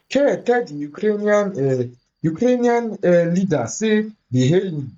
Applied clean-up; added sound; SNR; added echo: neural mask model DeepFilterNet 3.